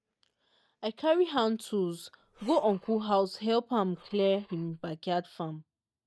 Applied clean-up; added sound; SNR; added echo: neural mask model DeepFilterNet 3.